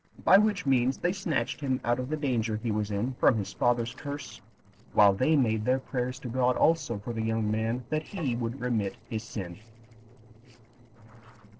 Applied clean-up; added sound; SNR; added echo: neural separator model SepFormer DNS4.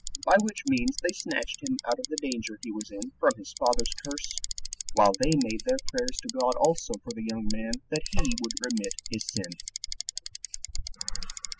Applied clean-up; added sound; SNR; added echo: classical method spectral subtraction.